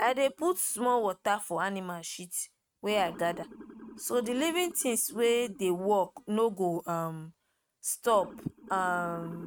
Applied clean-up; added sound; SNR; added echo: neural mask model RNNoise.